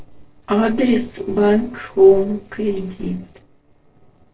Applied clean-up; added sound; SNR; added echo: neural separator model SepFormer DNS4.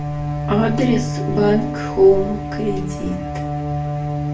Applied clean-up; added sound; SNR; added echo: none; Bowed string instrument; 4 dB; reverberation time 0.3 s.